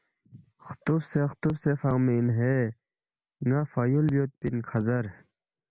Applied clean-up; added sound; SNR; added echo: none; none; none; none.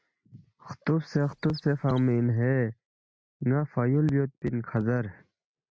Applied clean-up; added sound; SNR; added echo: neural mask model RNNoise.